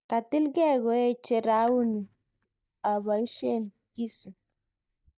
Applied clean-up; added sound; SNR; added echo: neural mask model DeepFilterNet 3.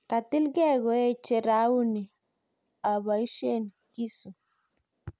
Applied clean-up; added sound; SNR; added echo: none; none; none; none.